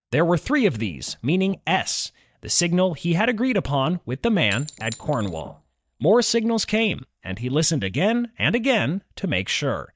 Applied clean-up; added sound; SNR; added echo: neural mask model DeepFilterNet 3.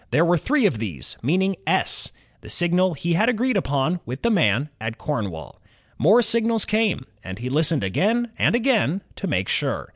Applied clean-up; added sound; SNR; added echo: none; none; none; none.